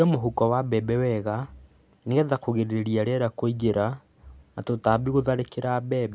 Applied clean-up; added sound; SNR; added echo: none; none; none; none.